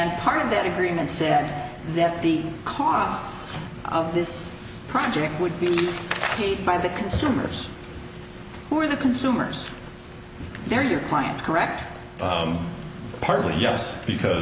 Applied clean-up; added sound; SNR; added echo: none; none; none; none.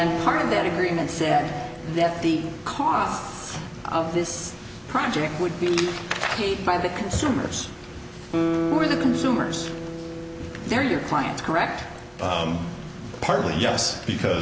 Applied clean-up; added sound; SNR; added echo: none; Guitar; 8 dB; none.